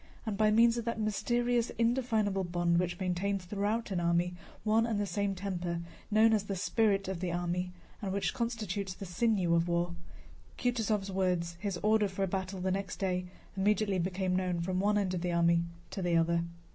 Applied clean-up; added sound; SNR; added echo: none; none; none; none.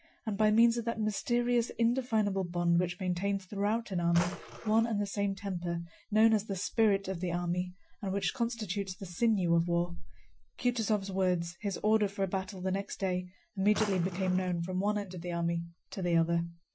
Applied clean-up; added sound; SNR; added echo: classical method Wiener filter.